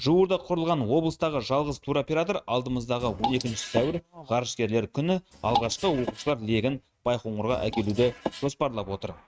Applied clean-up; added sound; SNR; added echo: neural mask model RNNoise.